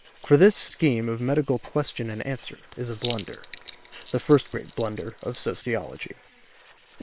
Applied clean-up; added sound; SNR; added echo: neural separator model SepFormer WHAM!.